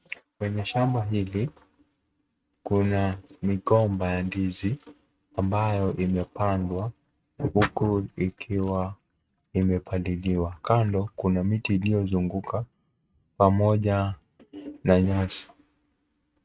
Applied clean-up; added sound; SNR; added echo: neural mask model RNNoise.